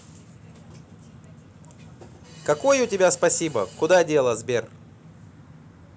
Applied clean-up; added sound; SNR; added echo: none; none; none; none.